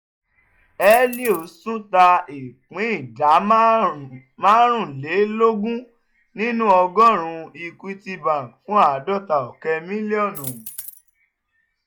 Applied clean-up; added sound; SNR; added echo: classical method log-MMSE.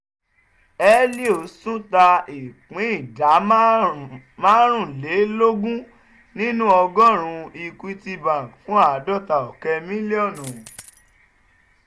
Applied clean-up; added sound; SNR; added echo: none; Coin (dropping); 15 dB; none.